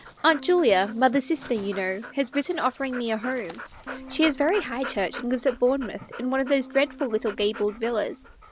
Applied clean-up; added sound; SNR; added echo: none; Electric guitar / Strum + Dog; 15 dB; none.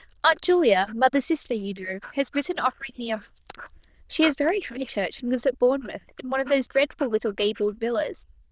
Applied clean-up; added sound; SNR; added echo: neural diffusion model UNIVERSE++.